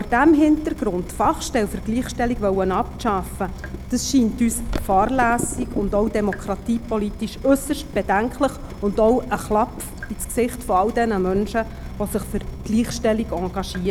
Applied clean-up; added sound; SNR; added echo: none; Drip / Water tap, faucet; 10 dB; none.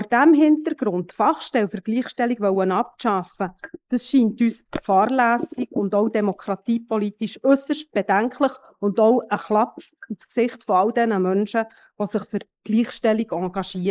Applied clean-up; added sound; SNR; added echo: neural mask model Resemble Enhance denoiser.